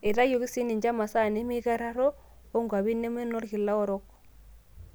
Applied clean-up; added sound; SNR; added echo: none; none; none; none.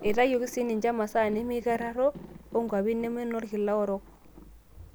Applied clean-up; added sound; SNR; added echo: none; Thunder; 20 dB; none.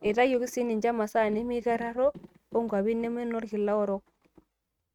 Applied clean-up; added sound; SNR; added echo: neural mask model RNNoise.